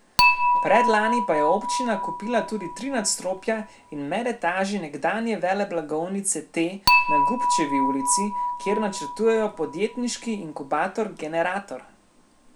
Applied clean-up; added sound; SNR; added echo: none; Dishes, pots, and pans / Chink, clink; 1 dB; none.